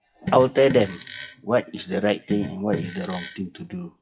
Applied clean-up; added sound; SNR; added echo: classical method WPE with log-MMSE.